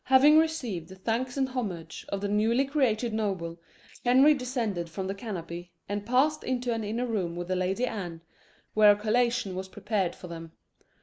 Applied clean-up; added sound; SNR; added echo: neural mask model Resemble Enhance denoiser.